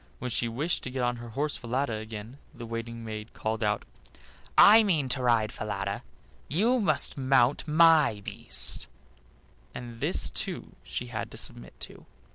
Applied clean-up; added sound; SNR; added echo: none; none; none; none.